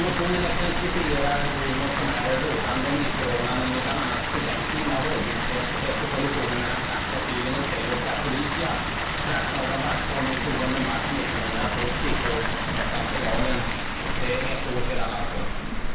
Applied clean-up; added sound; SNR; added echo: none; Water; -3 dB; reverberation time 0.5 s.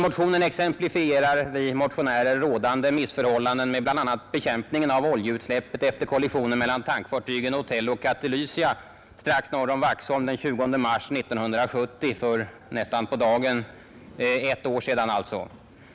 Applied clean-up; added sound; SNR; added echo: none; none; none; none.